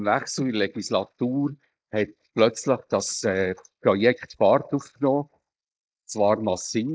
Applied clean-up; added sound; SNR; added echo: neural mask model Resemble Enhance denoiser.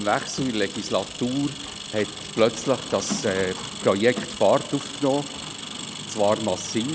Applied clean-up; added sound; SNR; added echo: none; Engine; 9 dB; none.